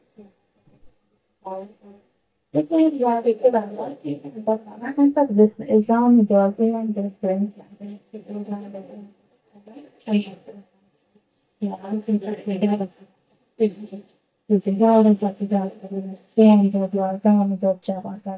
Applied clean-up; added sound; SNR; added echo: neural mask model DeepFilterNet 3.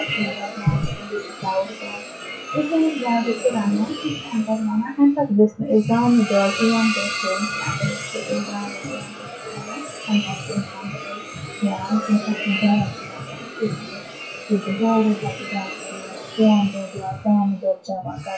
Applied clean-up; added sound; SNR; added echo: classical method WPE with log-MMSE.